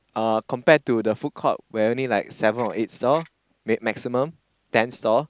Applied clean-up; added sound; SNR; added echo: neural mask model Resemble Enhance denoiser.